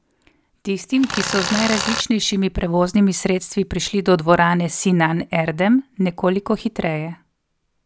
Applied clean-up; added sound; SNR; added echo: none; Tools; 4 dB; none.